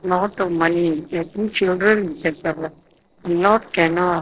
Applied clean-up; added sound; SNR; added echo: neural separator model SepFormer DNS4.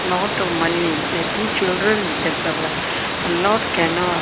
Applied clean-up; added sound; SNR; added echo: none; Water; 1 dB; none.